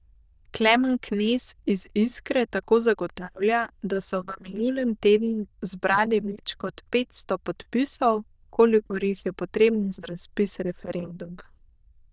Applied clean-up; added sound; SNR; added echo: neural diffusion model UNIVERSE++.